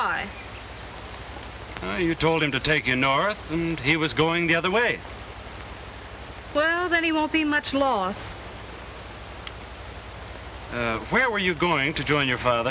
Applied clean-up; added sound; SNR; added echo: none; none; none; none.